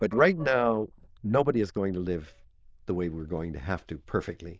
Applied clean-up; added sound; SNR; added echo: neural diffusion model UNIVERSE++.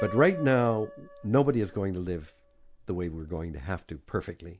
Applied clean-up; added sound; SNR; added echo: none; Piano; 17 dB; none.